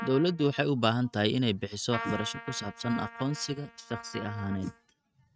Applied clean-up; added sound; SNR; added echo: neural mask model RNNoise.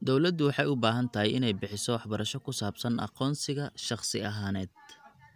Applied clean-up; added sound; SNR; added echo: none; none; none; none.